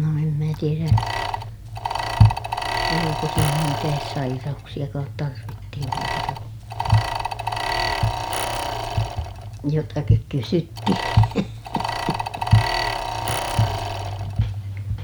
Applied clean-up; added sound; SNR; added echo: none; Mechanisms; 5 dB; none.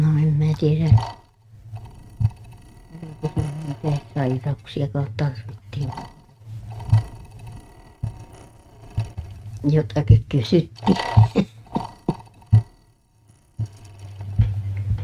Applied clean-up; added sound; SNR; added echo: neural mask model RNNoise.